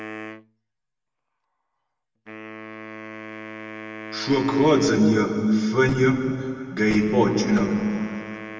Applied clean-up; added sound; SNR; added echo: none; Wind instrument, woodwind instrument; 15 dB; reverberation time 2.4 s.